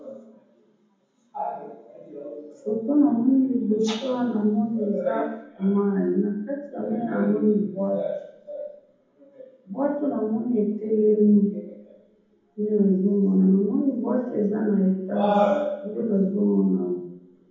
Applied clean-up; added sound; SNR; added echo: none; none; none; reverberation time 1.2 s.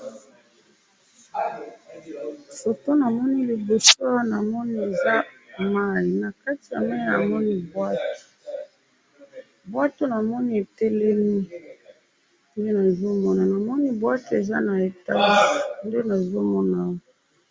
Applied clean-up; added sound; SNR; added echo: none; none; none; none.